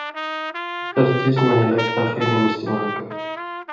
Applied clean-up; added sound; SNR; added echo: none; Trumpet; 6 dB; reverberation time 0.8 s.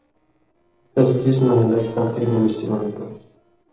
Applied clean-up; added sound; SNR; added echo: neural separator model SepFormer DNS4.